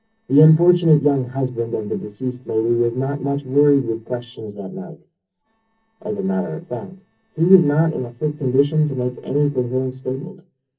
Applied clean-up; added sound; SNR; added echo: neural separator model SepFormer DNS4.